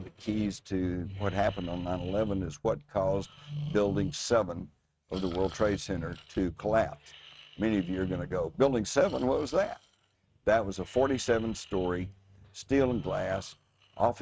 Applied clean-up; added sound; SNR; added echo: neural mask model RNNoise.